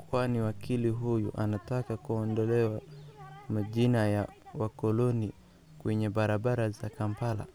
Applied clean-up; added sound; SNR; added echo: none; none; none; none.